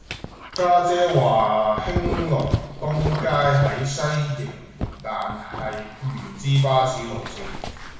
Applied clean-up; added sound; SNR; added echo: none; Dog; 9 dB; reverberation time 1.0 s.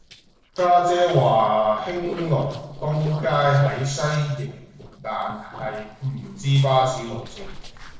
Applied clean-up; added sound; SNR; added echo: neural separator model SepFormer DNS4.